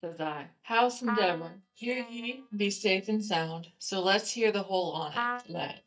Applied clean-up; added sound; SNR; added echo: neural mask model DeepFilterNet 3.